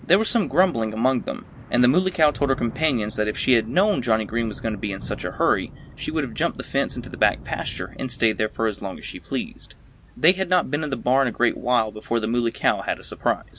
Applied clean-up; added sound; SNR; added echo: none; Thunder / Rain; 17 dB; none.